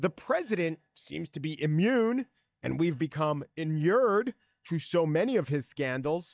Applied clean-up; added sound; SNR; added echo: neural mask model DeepFilterNet 3.